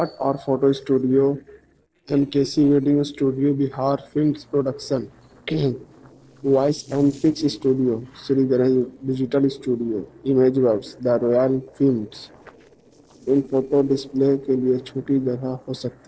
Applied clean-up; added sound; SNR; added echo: neural separator model SepFormer DNS4.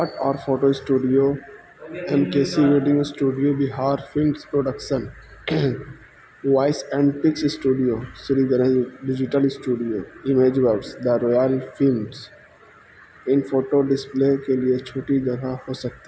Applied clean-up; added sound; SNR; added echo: none; none; none; none.